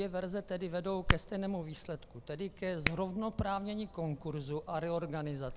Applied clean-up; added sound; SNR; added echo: none; Hands; 2 dB; none.